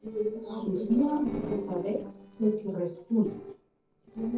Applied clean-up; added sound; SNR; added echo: neural separator model SepFormer DNS4.